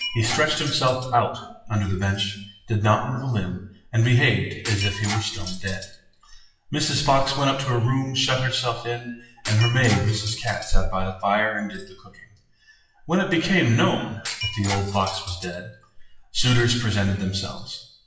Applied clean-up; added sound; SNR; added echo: classical method WPE with log-MMSE.